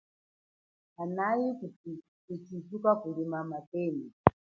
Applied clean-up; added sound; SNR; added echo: none; none; none; none.